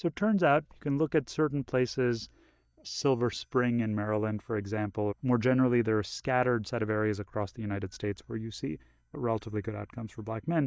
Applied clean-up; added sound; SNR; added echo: neural mask model DeepFilterNet 3.